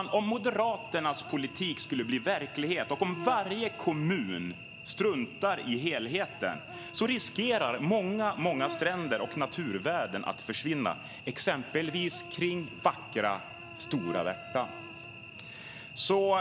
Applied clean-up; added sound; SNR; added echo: none; Cricket / Buzz; 13 dB; none.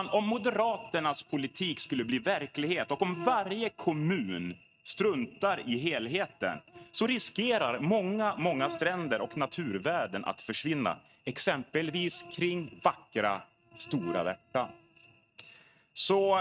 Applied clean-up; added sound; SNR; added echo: neural mask model RNNoise.